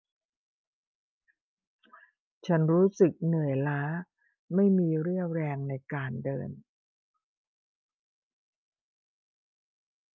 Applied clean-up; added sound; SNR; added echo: none; none; none; none.